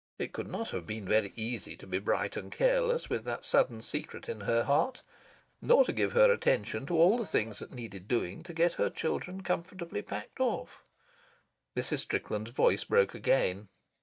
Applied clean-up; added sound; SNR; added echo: neural mask model DeepFilterNet 3.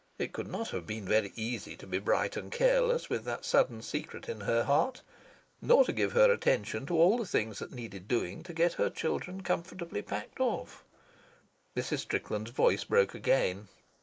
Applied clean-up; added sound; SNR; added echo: neural mask model Resemble Enhance denoiser.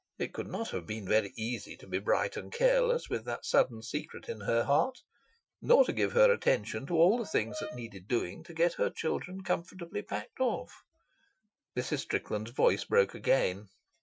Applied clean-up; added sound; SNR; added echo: classical method Wiener filter.